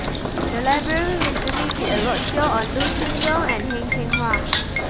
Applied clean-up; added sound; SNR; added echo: none; Knock; -2 dB; none.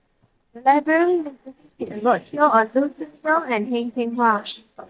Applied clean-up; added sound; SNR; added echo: neural mask model DeepFilterNet 3.